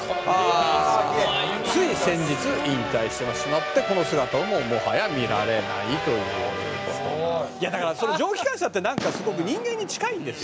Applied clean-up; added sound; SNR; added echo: none; Fireworks; 18 dB; none.